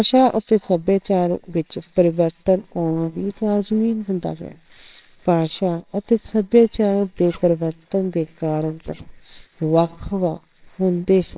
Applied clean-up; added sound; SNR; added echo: neural separator model SepFormer WHAMR!.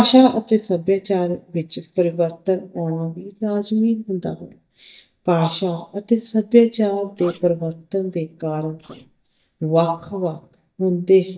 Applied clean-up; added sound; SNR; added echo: neural mask model DeepFilterNet 3.